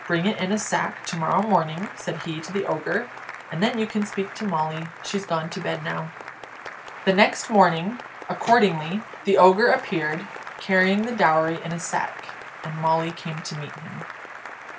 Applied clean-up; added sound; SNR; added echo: none; Applause / Cheering; 14 dB; none.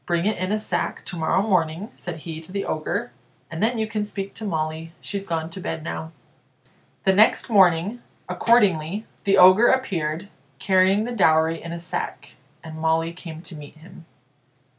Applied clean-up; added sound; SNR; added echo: none; none; none; none.